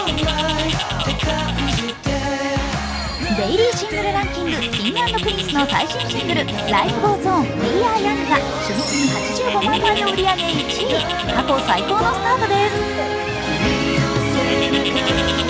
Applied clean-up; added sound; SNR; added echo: none; Bird; 9 dB; none.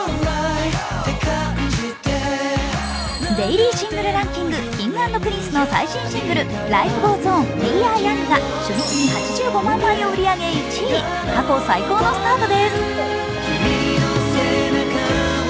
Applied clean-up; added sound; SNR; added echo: none; none; none; none.